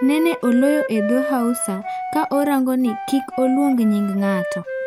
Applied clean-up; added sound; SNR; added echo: none; Wind instrument, woodwind instrument; 8 dB; none.